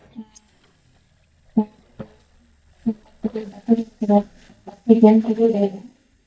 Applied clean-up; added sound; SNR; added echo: neural mask model DeepFilterNet 3.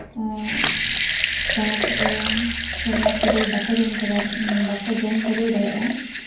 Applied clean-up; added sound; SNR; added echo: none; Sink (filling or washing) / Water tap, faucet / Liquid; -1 dB; reverberation time 0.9 s.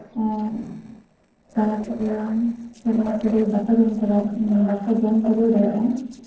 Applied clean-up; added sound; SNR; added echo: neural separator model SepFormer DNS4.